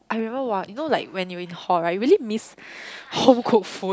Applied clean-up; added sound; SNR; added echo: none; none; none; none.